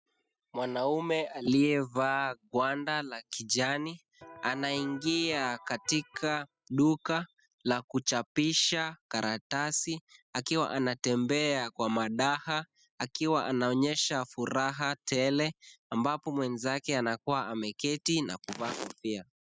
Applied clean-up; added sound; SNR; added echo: classical method spectral subtraction.